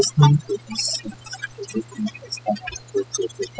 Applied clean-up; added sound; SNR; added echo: classical method spectral subtraction.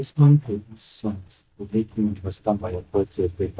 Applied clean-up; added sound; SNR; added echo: neural mask model DeepFilterNet 3.